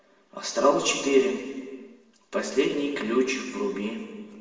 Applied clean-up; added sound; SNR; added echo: none; none; none; reverberation time 1.5 s.